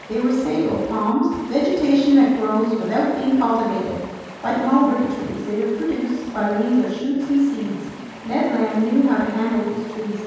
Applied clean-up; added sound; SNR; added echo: none; Stream; 19 dB; reverberation time 1.2 s.